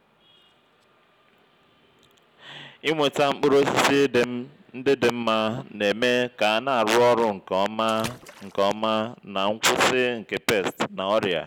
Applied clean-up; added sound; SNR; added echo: none; Water / Splash, splatter; 19 dB; none.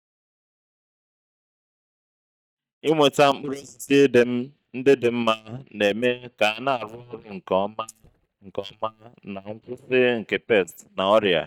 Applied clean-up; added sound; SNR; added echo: neural mask model DeepFilterNet 3.